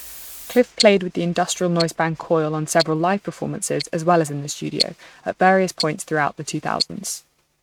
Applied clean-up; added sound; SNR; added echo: neural mask model RNNoise.